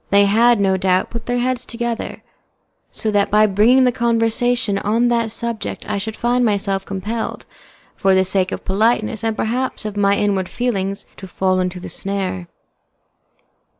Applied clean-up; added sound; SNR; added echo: none; none; none; none.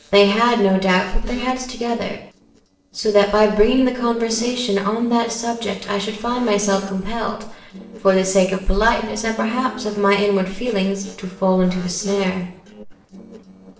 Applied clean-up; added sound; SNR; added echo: neural separator model SepFormer DNS4.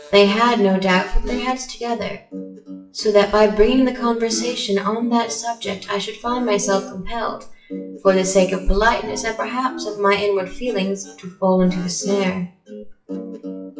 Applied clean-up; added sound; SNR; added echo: classical method WPE with log-MMSE.